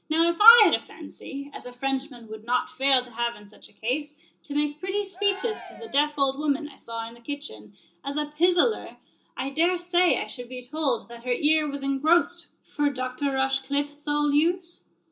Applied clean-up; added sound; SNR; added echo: none; Cheering; 18 dB; reverberation time 0.2 s.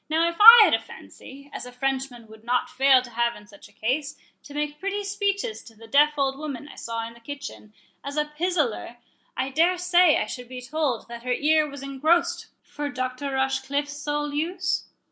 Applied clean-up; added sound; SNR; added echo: none; none; none; none.